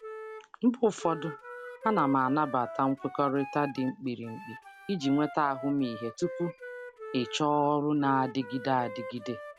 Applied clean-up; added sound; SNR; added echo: none; Wind instrument, woodwind instrument; 13 dB; none.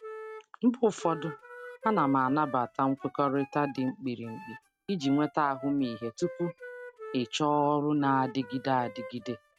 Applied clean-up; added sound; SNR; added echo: neural mask model RNNoise.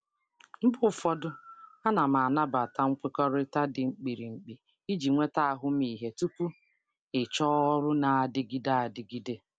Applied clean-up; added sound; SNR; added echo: none; none; none; none.